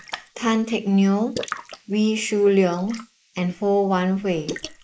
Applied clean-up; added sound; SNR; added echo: neural mask model Resemble Enhance denoiser.